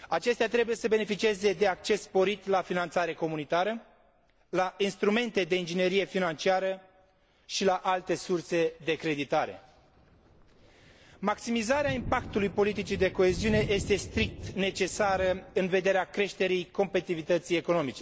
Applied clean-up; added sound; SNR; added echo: none; Thunder; 16 dB; none.